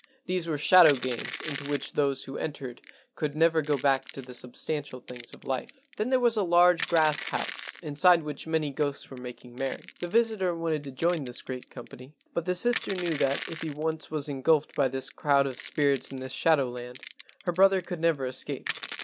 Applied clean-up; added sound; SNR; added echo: none; Crushing; 16 dB; none.